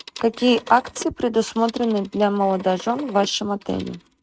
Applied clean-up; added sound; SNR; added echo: neural mask model RNNoise.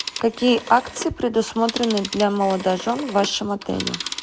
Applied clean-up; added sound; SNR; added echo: none; Telephone; 11 dB; none.